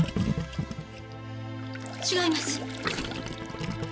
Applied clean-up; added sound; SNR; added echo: none; Gurgling; 0 dB; none.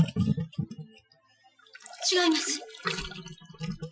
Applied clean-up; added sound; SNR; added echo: classical method Wiener filter.